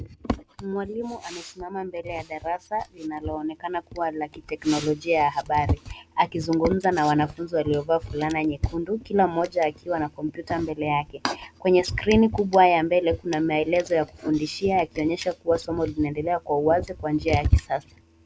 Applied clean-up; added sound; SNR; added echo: none; none; none; none.